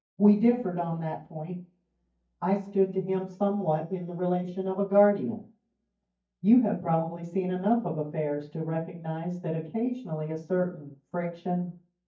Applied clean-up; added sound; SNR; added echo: neural mask model DeepFilterNet 3.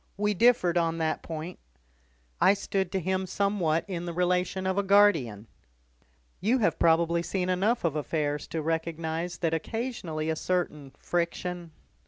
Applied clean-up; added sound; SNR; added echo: none; none; none; none.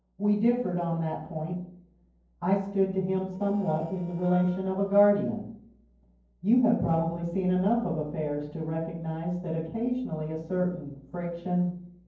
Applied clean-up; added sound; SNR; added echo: neural separator model SepFormer DNS4.